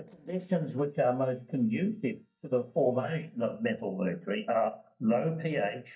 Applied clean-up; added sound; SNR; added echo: neural mask model DeepFilterNet 3.